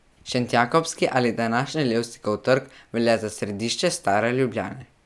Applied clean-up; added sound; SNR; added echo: none; none; none; none.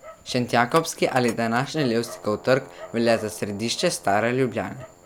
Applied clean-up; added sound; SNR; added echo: none; Dog; 18 dB; none.